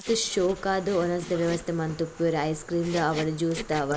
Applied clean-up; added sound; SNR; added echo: neural mask model Resemble Enhance denoiser.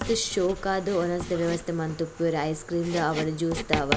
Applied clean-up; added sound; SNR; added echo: none; Writing; 8 dB; none.